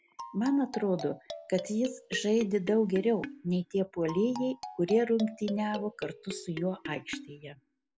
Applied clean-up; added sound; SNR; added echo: none; Marimba, xylophone; 14 dB; none.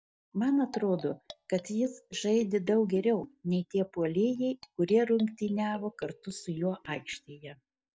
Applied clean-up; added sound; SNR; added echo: neural mask model DeepFilterNet 3.